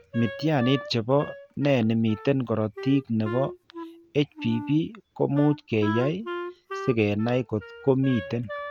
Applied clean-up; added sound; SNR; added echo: none; Wind instrument, woodwind instrument; 12 dB; none.